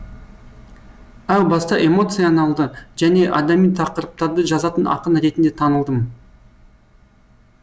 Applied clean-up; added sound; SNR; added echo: none; none; none; none.